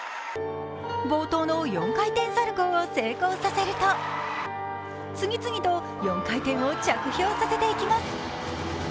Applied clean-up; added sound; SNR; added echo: none; none; none; none.